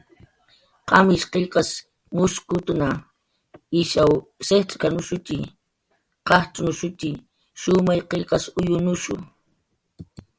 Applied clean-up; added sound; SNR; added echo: none; none; none; none.